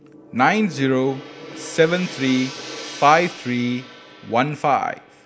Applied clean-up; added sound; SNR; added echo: none; Gong; 16 dB; none.